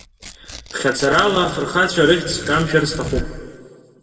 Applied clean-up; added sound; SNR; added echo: none; Tearing; 13 dB; reverberation time 1.7 s.